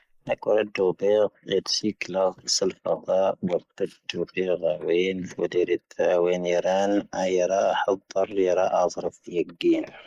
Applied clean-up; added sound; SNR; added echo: neural mask model Resemble Enhance denoiser.